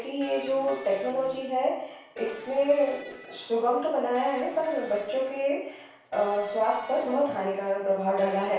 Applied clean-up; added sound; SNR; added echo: none; Electric guitar; 20 dB; reverberation time 0.7 s.